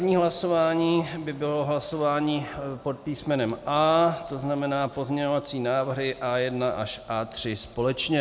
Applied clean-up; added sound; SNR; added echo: none; none; none; none.